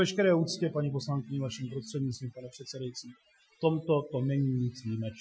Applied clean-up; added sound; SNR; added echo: classical method Wiener filter.